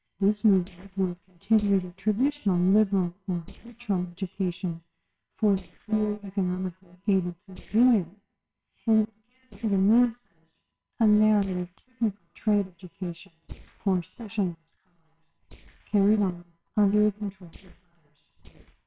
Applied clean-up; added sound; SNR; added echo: neural separator model SepFormer WHAMR!.